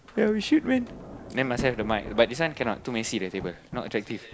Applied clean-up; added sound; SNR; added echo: none; Sliding door; 14 dB; none.